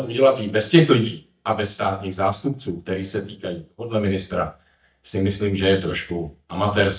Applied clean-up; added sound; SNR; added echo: neural mask model DeepFilterNet 3.